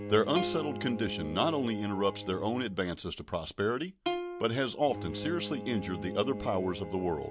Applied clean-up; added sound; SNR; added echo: none; Plucked string instrument + Bowed string instrument; 8 dB; none.